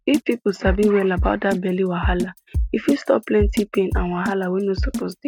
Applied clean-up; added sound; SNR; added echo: neural mask model RNNoise.